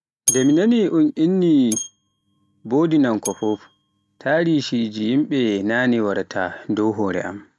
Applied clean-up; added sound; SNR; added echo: neural mask model RNNoise.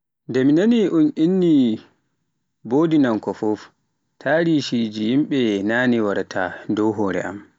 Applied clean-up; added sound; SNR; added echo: none; none; none; none.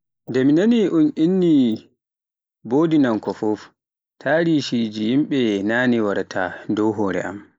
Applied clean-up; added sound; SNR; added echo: neural mask model Resemble Enhance denoiser.